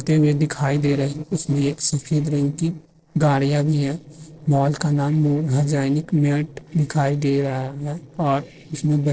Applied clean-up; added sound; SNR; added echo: neural separator model SepFormer DNS4.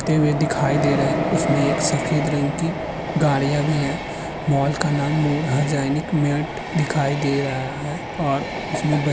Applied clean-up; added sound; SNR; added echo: none; Train; 4 dB; none.